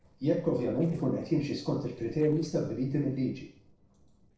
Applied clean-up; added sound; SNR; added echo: neural separator model SepFormer DNS4.